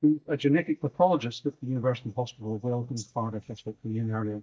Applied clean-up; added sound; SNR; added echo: neural mask model DeepFilterNet 3.